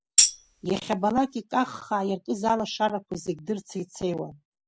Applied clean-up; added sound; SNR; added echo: none; Tambourine; -4 dB; none.